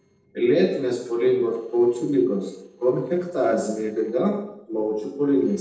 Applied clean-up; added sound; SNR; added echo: neural separator model SepFormer DNS4.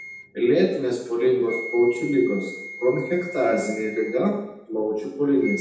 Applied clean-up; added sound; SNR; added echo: none; Wind instrument, woodwind instrument; 15 dB; reverberation time 0.8 s.